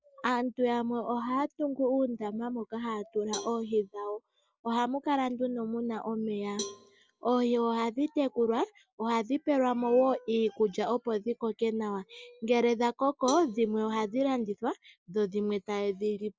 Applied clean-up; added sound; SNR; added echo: none; Cowbell; 17 dB; none.